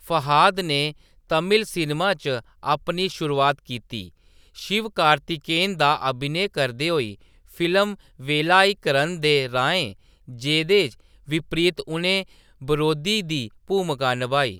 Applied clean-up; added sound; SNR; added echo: none; none; none; none.